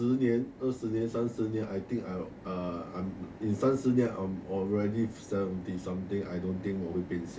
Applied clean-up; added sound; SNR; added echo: none; none; none; none.